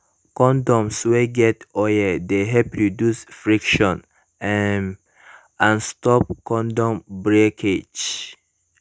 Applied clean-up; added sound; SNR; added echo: none; none; none; none.